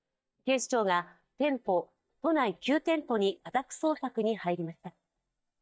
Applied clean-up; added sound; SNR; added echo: neural mask model DeepFilterNet 3.